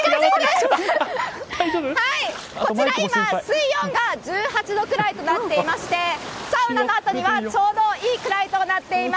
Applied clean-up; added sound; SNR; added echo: none; none; none; none.